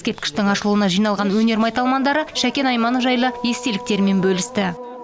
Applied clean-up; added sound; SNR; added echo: none; none; none; none.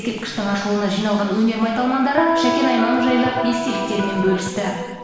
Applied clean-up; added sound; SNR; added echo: none; Electric guitar; 2 dB; reverberation time 1.1 s.